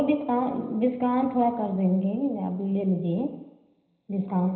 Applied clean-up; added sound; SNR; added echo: none; none; none; reverberation time 0.9 s.